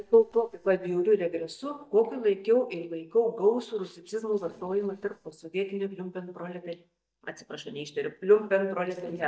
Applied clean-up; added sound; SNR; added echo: neural mask model DeepFilterNet 3.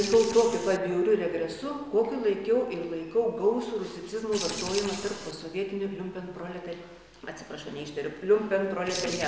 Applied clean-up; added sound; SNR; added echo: neural mask model Resemble Enhance denoiser.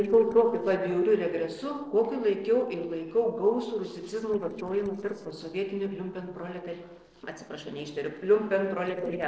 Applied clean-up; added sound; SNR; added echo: neural separator model SepFormer DNS4.